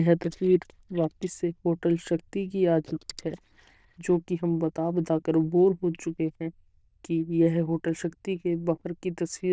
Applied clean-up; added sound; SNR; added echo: neural diffusion model UNIVERSE++.